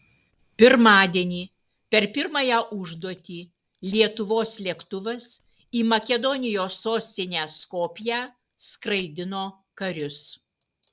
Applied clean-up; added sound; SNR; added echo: neural separator model SepFormer DNS4.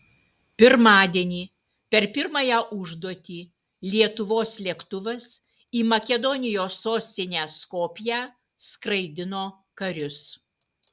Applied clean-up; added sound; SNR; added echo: none; none; none; none.